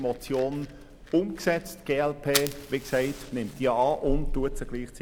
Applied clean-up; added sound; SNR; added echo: none; Fire; 7 dB; none.